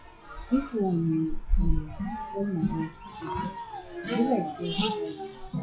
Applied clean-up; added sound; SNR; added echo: classical method WPE with log-MMSE.